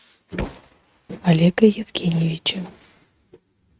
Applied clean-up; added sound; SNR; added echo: neural mask model RNNoise.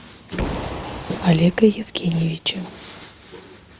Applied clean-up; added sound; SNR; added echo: none; Boom; 9 dB; none.